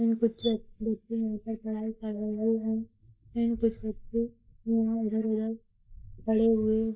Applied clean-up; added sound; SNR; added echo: neural mask model Resemble Enhance denoiser.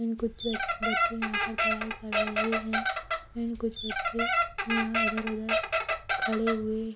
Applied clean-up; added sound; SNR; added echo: none; Squeak; -3 dB; none.